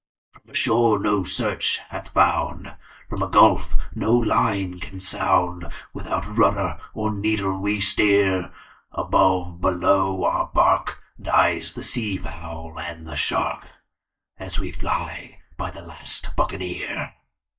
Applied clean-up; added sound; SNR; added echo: neural mask model DeepFilterNet 3.